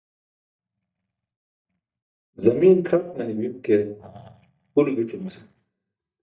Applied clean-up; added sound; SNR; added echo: neural mask model DeepFilterNet 3.